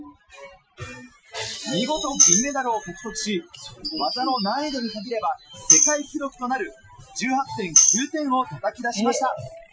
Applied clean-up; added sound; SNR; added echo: classical method Wiener filter.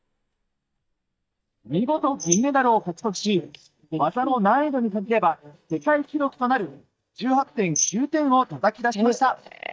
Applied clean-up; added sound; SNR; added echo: neural mask model DeepFilterNet 3.